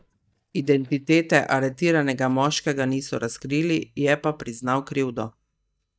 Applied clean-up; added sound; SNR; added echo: neural mask model DeepFilterNet 3.